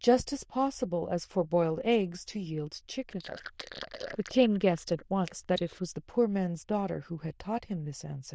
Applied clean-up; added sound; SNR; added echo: neural diffusion model UNIVERSE++.